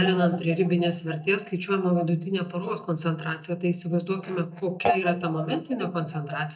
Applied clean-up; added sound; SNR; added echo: neural mask model DeepFilterNet 3.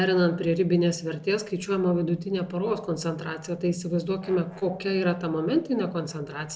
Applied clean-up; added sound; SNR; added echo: none; none; none; none.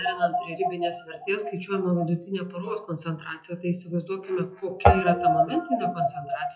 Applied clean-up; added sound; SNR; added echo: classical method WPE with log-MMSE.